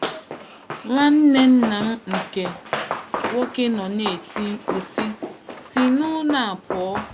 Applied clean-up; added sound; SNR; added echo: none; Run; 9 dB; none.